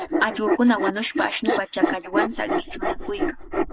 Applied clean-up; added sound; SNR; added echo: neural mask model Resemble Enhance denoiser.